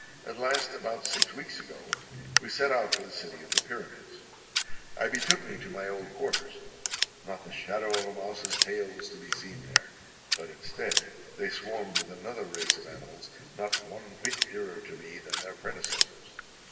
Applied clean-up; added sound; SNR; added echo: none; Scissors; -2 dB; reverberation time 2.5 s.